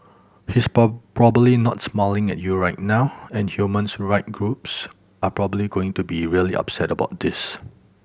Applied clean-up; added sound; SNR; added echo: none; none; none; none.